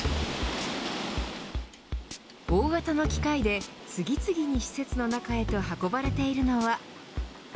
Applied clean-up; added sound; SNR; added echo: none; none; none; none.